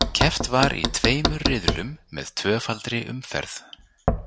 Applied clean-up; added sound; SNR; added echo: none; Knock; 1 dB; none.